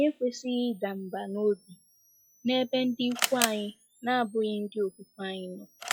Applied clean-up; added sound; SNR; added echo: classical method log-MMSE.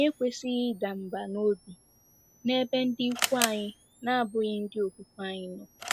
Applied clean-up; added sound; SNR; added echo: none; Camera; 8 dB; none.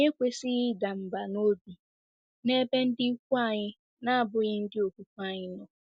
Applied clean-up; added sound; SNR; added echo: none; none; none; none.